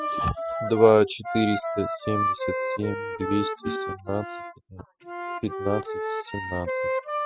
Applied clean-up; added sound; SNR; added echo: classical method spectral subtraction.